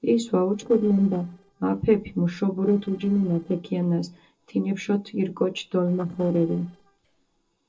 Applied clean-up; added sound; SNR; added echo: neural separator model SepFormer DNS4.